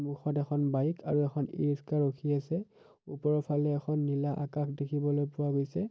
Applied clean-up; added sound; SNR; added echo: none; none; none; none.